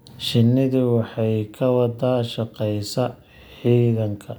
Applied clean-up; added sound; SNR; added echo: none; none; none; none.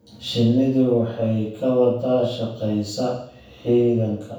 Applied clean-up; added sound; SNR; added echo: none; none; none; reverberation time 0.6 s.